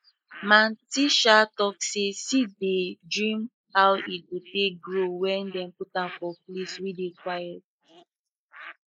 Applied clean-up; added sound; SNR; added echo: neural mask model Resemble Enhance denoiser.